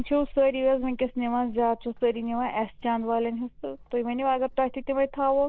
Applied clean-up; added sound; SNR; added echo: none; Squeak / Walk, footsteps; 17 dB; none.